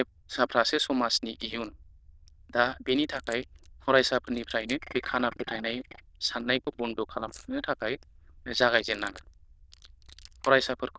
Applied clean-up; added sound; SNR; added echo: neural diffusion model UNIVERSE++.